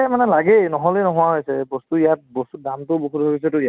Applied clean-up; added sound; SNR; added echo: none; none; none; none.